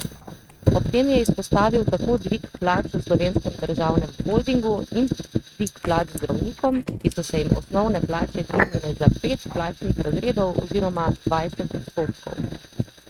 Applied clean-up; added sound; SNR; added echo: neural mask model RNNoise.